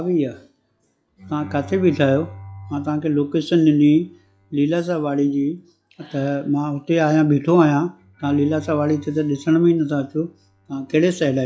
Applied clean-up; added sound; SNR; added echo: classical method log-MMSE.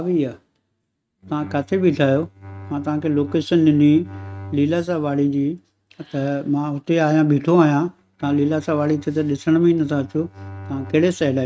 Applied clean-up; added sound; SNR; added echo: neural mask model RNNoise.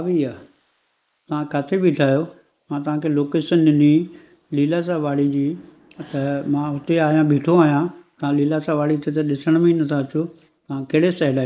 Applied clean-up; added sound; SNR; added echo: neural mask model Resemble Enhance denoiser.